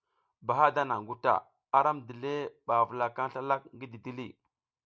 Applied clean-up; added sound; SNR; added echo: none; none; none; none.